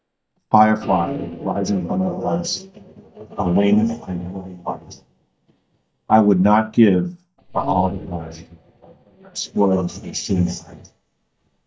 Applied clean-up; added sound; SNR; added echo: neural mask model DeepFilterNet 3.